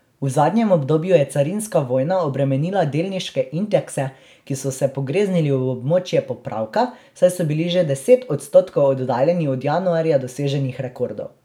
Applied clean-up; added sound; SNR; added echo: none; none; none; none.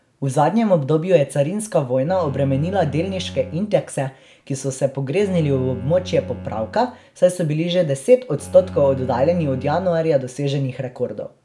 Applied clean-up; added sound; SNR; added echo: none; Bowed string instrument; 15 dB; none.